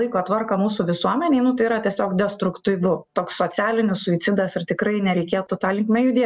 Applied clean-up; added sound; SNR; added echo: none; none; none; none.